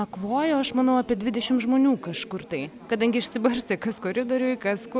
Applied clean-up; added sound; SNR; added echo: none; none; none; none.